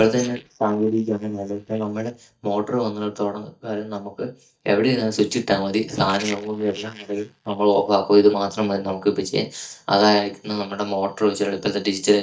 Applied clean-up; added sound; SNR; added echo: neural mask model DeepFilterNet 3.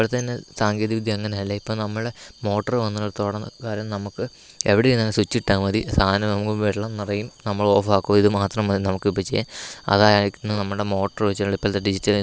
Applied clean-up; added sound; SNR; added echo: none; none; none; none.